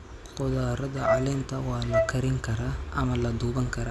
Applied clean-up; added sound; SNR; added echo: none; Wind instrument, woodwind instrument; 1 dB; none.